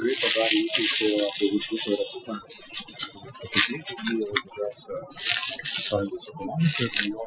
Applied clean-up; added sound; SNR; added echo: classical method Wiener filter.